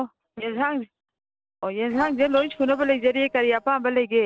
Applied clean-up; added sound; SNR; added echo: neural separator model SepFormer DNS4.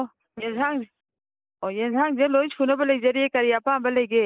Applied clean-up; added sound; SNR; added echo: neural mask model Resemble Enhance denoiser.